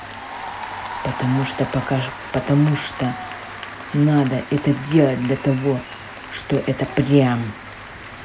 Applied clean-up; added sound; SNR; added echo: none; Applause / Cheering; 12 dB; none.